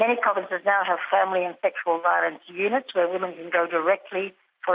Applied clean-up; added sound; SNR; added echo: none; none; none; none.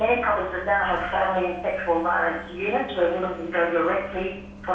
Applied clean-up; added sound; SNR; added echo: none; Bus; 17 dB; reverberation time 0.6 s.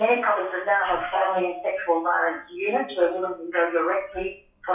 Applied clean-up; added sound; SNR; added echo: classical method WPE with log-MMSE.